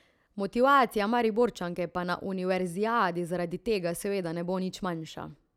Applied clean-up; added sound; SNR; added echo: none; none; none; none.